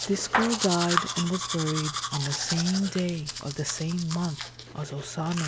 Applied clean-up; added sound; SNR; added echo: none; Domestic sounds, home sounds; 4 dB; none.